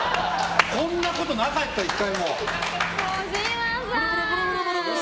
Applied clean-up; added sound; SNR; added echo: none; Boat, Water vehicle; 14 dB; none.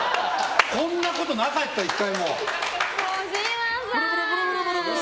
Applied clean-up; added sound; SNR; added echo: none; none; none; none.